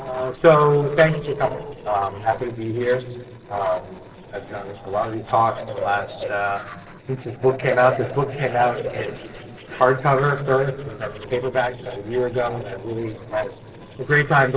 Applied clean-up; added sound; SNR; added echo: neural separator model SepFormer DNS4.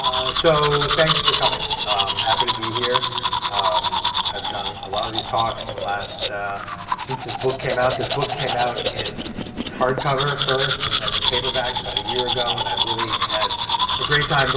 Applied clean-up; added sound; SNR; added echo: none; Domestic sounds, home sounds; -1 dB; reverberation time 2.8 s.